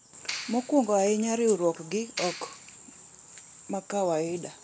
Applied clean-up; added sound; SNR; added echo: none; Clapping; 13 dB; none.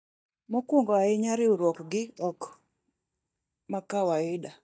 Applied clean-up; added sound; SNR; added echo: neural mask model DeepFilterNet 3.